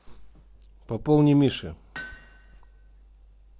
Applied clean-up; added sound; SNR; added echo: none; Hammer; 19 dB; none.